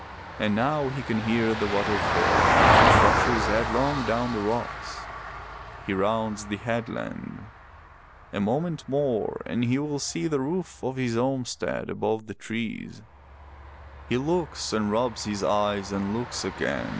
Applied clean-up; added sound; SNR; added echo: none; Vehicle; 1 dB; none.